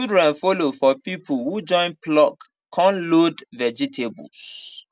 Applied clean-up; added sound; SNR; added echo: none; none; none; none.